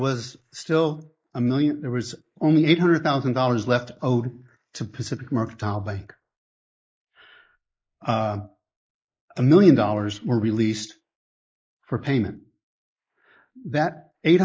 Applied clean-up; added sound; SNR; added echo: neural mask model Resemble Enhance denoiser.